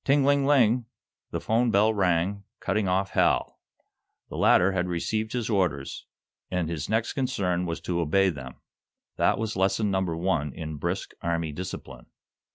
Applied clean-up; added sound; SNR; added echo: none; none; none; none.